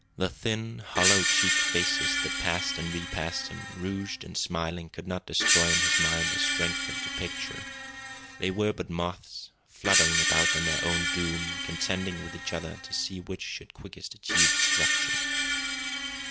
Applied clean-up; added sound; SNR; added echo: none; Screech; -4 dB; none.